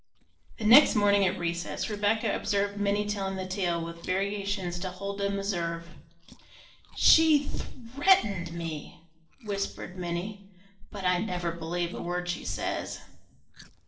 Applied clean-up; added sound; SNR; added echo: neural separator model SepFormer DNS4.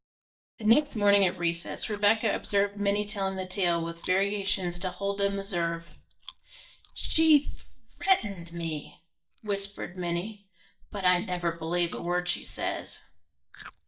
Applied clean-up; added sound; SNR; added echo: neural mask model DeepFilterNet 3.